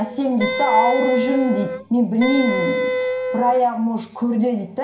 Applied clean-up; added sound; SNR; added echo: none; Wind instrument, woodwind instrument; 2 dB; reverberation time 0.5 s.